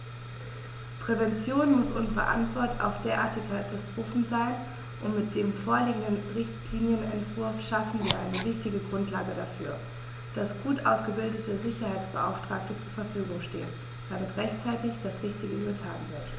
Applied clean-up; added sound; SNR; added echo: none; Scissors; 3 dB; none.